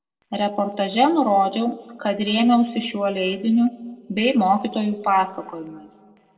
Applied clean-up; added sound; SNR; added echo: neural separator model SepFormer DNS4.